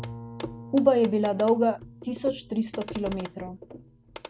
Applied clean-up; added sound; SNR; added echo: none; Clock + Bowed string instrument; 14 dB; none.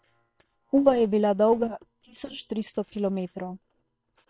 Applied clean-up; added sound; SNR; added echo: neural separator model SepFormer WHAM!.